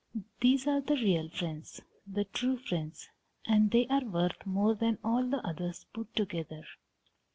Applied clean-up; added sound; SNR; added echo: none; none; none; none.